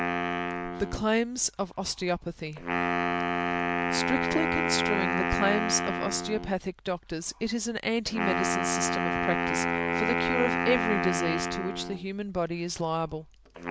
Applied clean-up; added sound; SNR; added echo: none; Wind instrument, woodwind instrument; -1 dB; none.